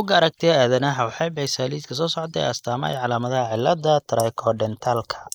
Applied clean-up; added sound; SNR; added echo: neural mask model Resemble Enhance denoiser.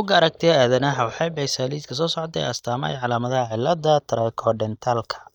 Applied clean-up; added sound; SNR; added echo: neural mask model DeepFilterNet 3.